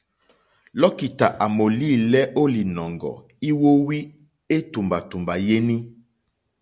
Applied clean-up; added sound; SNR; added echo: none; none; none; none.